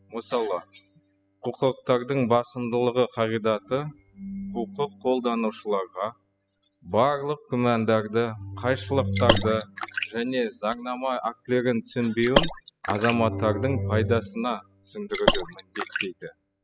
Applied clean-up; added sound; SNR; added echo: classical method spectral subtraction.